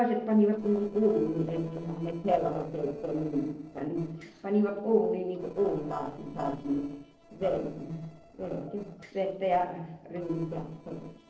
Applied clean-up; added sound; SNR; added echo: neural separator model SepFormer DNS4.